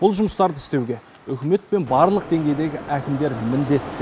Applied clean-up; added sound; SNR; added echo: none; none; none; none.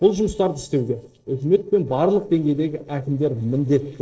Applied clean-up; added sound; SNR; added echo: neural separator model SepFormer DNS4.